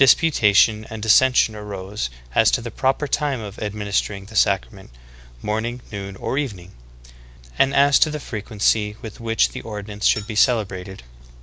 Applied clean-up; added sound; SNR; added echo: none; none; none; none.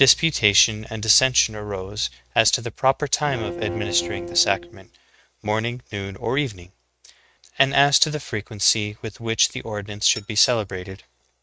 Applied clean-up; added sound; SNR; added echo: neural mask model RNNoise.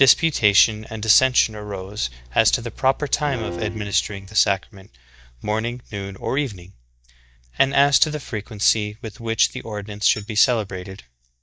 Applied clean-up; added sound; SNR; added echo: neural mask model DeepFilterNet 3.